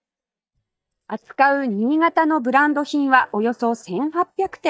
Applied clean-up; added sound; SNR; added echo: neural mask model DeepFilterNet 3.